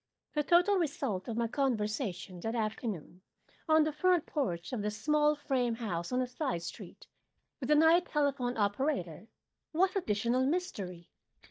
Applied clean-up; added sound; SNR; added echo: neural mask model DeepFilterNet 3.